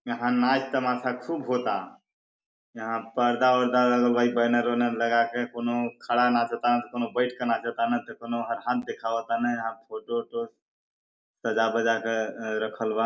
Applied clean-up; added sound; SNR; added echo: none; none; none; none.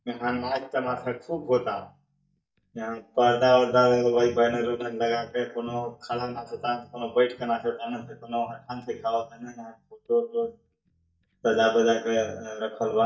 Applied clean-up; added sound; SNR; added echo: neural mask model DeepFilterNet 3.